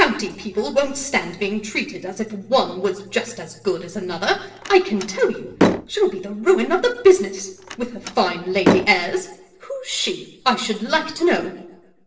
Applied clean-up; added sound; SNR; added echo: none; Slam; 4 dB; reverberation time 0.7 s.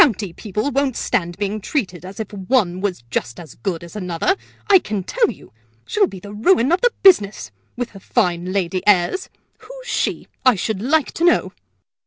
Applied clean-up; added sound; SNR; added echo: none; none; none; none.